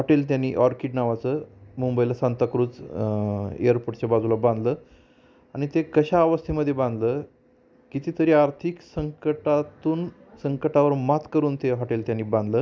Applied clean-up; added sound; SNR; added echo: none; none; none; none.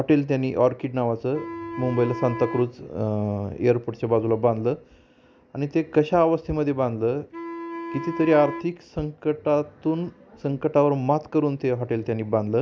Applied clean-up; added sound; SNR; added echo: none; Wind instrument, woodwind instrument; 12 dB; none.